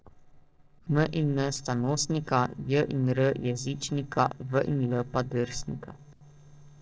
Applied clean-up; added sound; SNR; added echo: neural separator model SepFormer DNS4.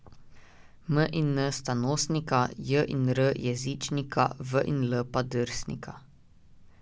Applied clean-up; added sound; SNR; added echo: none; none; none; none.